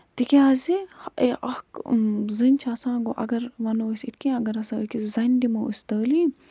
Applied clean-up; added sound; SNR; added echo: none; none; none; none.